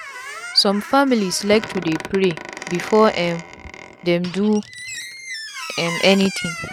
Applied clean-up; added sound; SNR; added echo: none; Squeak; 12 dB; none.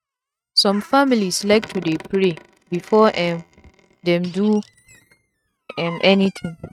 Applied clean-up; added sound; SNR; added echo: neural mask model RNNoise.